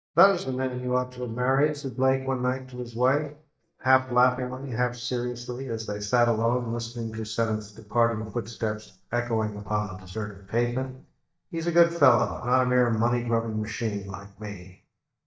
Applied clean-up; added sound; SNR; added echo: neural mask model DeepFilterNet 3.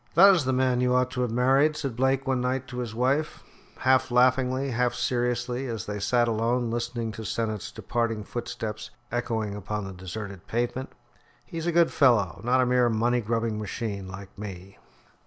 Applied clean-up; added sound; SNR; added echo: none; none; none; none.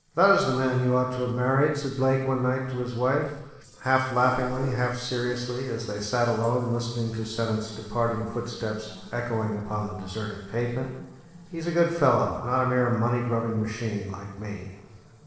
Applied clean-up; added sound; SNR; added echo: neural separator model SepFormer DNS4.